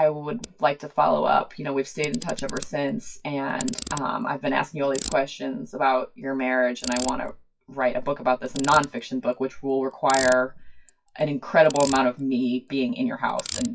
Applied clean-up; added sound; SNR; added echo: classical method WPE with log-MMSE.